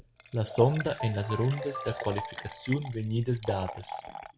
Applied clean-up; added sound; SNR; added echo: none; Liquid + Ringtone; 10 dB; none.